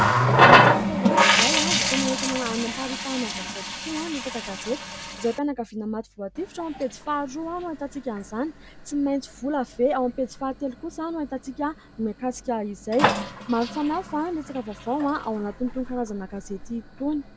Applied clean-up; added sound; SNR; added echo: none; Water tap, faucet; -3 dB; none.